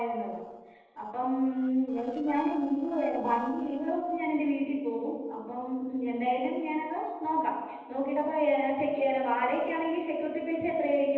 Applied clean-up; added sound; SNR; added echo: neural separator model SepFormer DNS4.